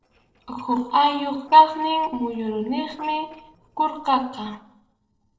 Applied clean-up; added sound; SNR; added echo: neural separator model SepFormer DNS4.